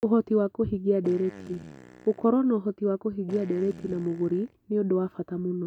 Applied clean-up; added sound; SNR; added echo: none; Fart; 19 dB; none.